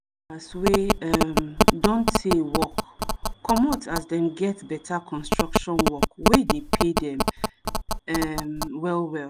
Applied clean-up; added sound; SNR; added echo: none; Telephone; -3 dB; none.